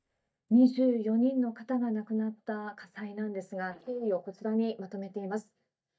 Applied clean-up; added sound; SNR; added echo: neural mask model DeepFilterNet 3.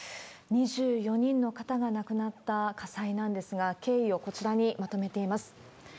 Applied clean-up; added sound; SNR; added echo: none; none; none; none.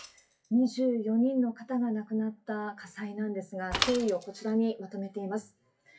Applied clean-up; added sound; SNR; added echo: classical method WPE with log-MMSE.